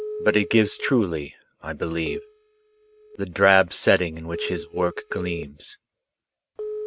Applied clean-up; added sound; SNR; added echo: neural mask model RNNoise.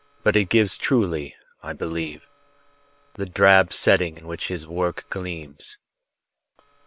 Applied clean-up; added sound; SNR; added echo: neural separator model SepFormer WHAM!.